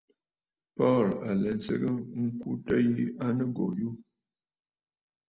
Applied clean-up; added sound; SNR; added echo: none; none; none; none.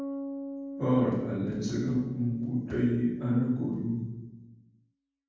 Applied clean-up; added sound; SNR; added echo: none; Bass guitar; 12 dB; reverberation time 1.2 s.